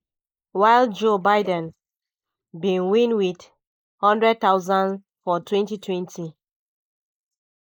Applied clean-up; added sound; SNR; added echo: neural mask model Resemble Enhance denoiser.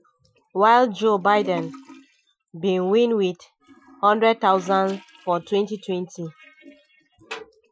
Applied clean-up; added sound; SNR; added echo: classical method Wiener filter.